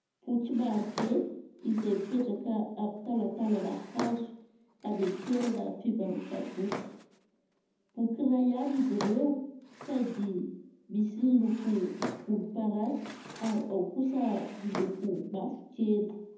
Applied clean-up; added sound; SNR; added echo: none; Drawer open or close; 14 dB; reverberation time 0.8 s.